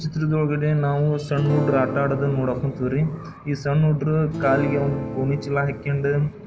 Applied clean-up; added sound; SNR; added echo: none; Acoustic guitar / Strum; 8 dB; none.